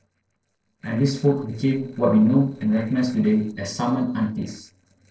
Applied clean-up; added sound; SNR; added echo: neural separator model SepFormer DNS4.